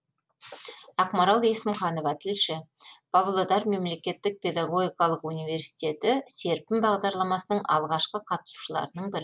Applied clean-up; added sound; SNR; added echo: none; none; none; none.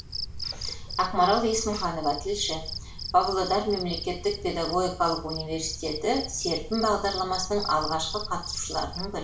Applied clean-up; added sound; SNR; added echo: none; Cricket; 8 dB; reverberation time 0.5 s.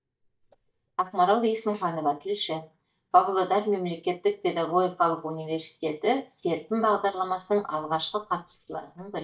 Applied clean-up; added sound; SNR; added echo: neural mask model DeepFilterNet 3.